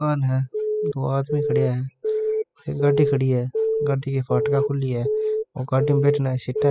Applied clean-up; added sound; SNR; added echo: classical method spectral subtraction.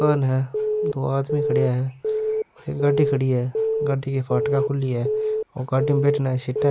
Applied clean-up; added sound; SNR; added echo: none; Alarm / Keyboard (musical); 2 dB; none.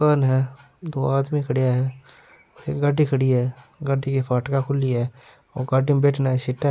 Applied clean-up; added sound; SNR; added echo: none; none; none; none.